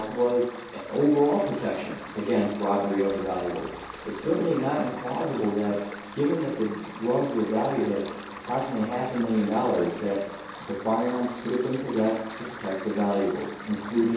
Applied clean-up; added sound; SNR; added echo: none; Stream; 13 dB; reverberation time 0.7 s.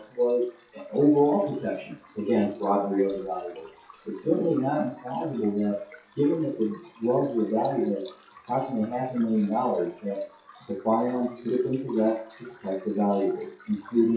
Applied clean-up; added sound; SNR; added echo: classical method WPE with log-MMSE.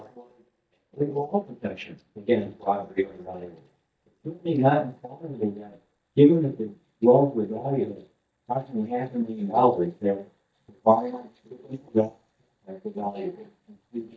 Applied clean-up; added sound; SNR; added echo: neural mask model DeepFilterNet 3.